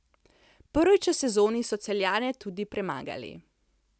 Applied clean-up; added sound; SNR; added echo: none; none; none; none.